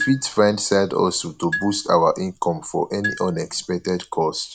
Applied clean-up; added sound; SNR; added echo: none; Marimba, xylophone; 12 dB; none.